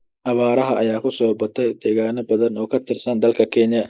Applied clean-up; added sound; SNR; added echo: neural mask model Resemble Enhance denoiser.